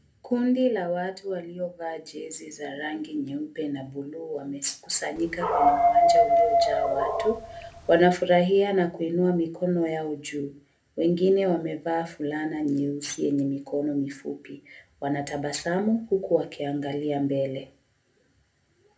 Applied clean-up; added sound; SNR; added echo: none; Dog; -5 dB; reverberation time 0.3 s.